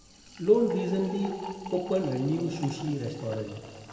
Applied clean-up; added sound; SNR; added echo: none; Fill (with liquid); 16 dB; reverberation time 2.6 s.